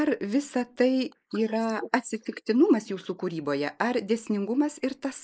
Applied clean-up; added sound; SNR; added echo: neural mask model Resemble Enhance denoiser.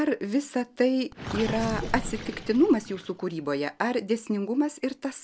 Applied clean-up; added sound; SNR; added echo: none; Gurgling; 12 dB; none.